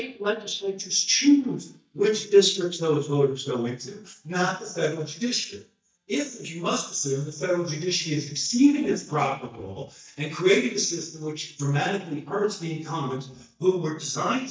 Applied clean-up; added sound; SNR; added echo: neural mask model DeepFilterNet 3.